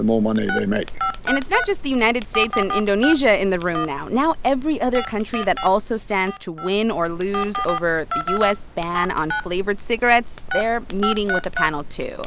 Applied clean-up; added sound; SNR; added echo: none; Telephone; 7 dB; none.